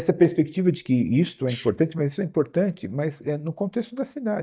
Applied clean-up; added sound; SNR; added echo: neural mask model DeepFilterNet 3.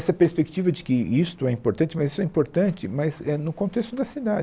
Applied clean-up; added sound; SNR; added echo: none; none; none; none.